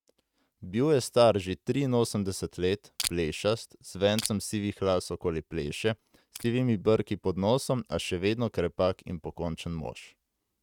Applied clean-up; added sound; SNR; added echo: neural mask model RNNoise.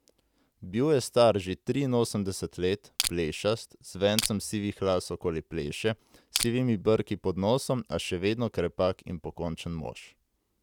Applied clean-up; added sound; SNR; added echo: none; Crushing; 3 dB; none.